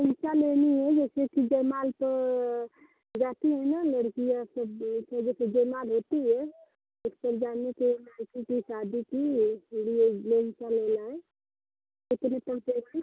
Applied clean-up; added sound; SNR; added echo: none; none; none; none.